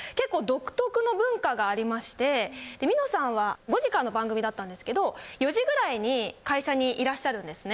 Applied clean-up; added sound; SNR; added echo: none; none; none; none.